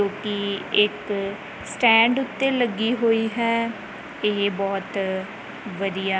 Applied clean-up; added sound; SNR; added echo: none; none; none; none.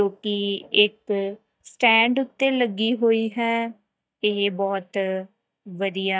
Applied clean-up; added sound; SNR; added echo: neural mask model DeepFilterNet 3.